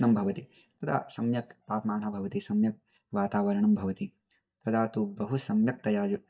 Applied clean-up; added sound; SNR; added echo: neural mask model DeepFilterNet 3.